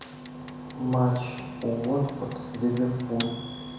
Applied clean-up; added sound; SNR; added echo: none; Clock; 18 dB; reverberation time 1.1 s.